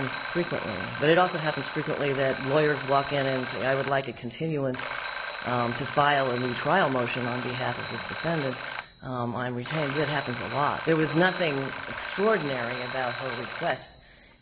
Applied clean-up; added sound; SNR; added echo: none; Alarm; 8 dB; none.